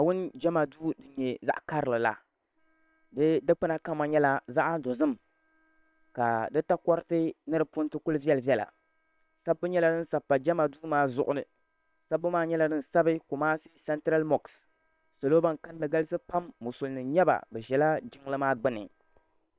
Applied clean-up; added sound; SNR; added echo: neural separator model SepFormer WHAM!.